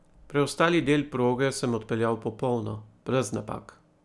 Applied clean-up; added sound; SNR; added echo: none; none; none; none.